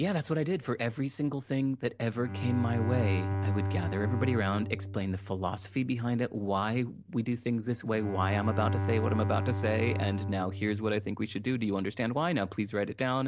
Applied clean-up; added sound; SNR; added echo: none; Bowed string instrument; 4 dB; none.